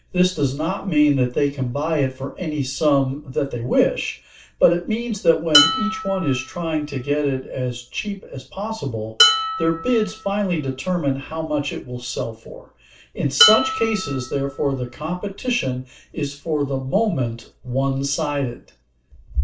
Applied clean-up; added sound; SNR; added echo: none; Dishes, pots, and pans; 3 dB; reverberation time 0.2 s.